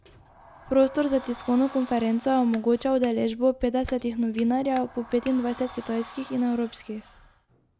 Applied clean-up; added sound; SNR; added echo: none; Clapping + Sliding door; 19 dB; none.